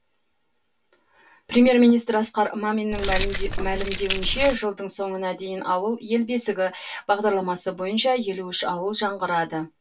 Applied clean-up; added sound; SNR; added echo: none; Keys jangling; 2 dB; reverberation time 0.1 s.